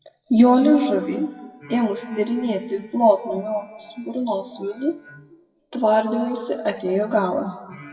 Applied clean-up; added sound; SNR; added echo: classical method WPE with log-MMSE.